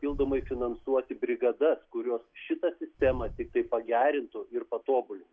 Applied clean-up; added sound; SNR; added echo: none; none; none; none.